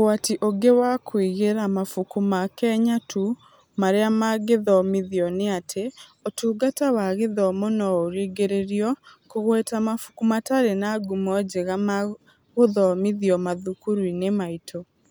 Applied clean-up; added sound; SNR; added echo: none; none; none; none.